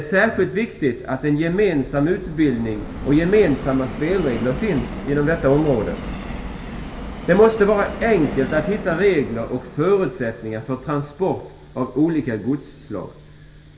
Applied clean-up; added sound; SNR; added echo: none; Subway, metro, underground; 12 dB; reverberation time 0.7 s.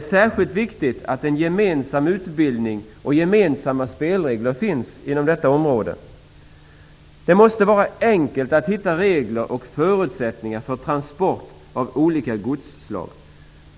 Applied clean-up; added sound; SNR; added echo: none; none; none; none.